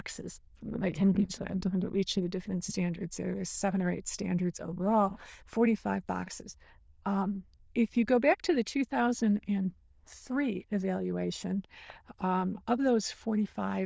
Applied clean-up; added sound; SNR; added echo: neural diffusion model UNIVERSE++.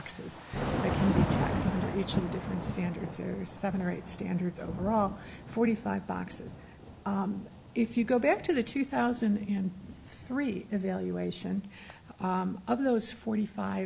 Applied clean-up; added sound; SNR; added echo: none; Thunder / Rain; 6 dB; none.